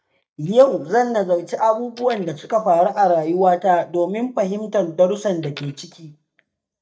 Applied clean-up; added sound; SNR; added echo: neural mask model DeepFilterNet 3.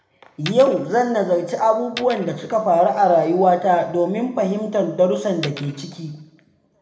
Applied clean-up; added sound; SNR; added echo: none; Coin (dropping); 18 dB; reverberation time 0.9 s.